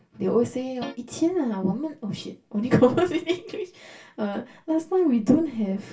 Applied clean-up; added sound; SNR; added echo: none; Guitar; 13 dB; reverberation time 0.2 s.